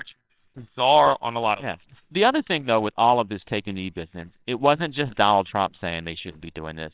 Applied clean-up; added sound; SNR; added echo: neural separator model SepFormer WHAMR!.